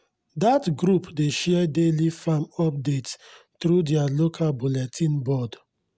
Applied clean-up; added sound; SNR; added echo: none; none; none; none.